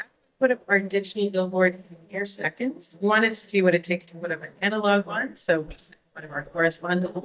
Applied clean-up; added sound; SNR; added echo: neural mask model DeepFilterNet 3.